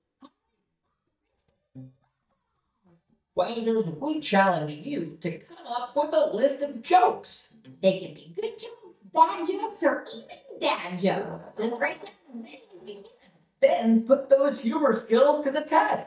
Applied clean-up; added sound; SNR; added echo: neural mask model DeepFilterNet 3.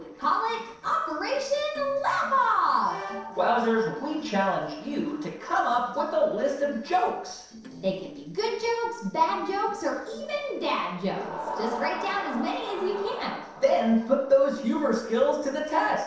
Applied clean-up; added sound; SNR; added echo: neural separator model SepFormer DNS4.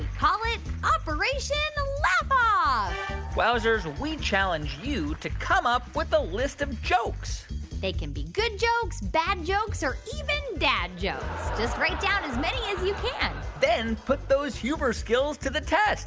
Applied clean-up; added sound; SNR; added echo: none; none; none; none.